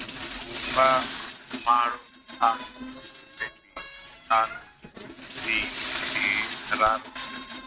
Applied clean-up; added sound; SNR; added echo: neural mask model RNNoise.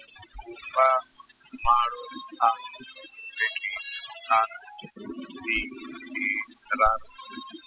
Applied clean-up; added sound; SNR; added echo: classical method spectral subtraction.